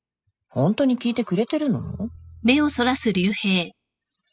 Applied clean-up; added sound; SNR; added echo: classical method spectral subtraction.